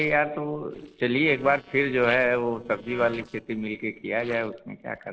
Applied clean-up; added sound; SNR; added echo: neural separator model SepFormer DNS4.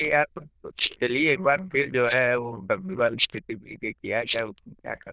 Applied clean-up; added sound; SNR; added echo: neural diffusion model UNIVERSE++.